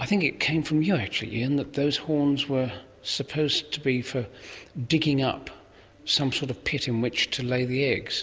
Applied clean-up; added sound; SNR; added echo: none; none; none; none.